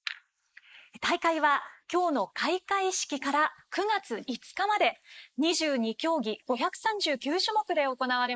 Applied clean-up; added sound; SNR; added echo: neural mask model Resemble Enhance denoiser.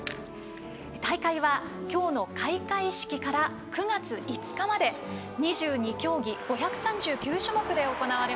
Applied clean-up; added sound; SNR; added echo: none; Wind instrument, woodwind instrument; 18 dB; none.